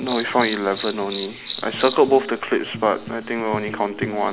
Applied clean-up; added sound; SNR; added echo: none; Cricket + Tambourine; 11 dB; none.